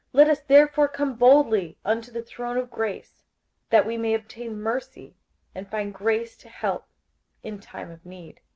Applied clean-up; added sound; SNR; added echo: none; none; none; none.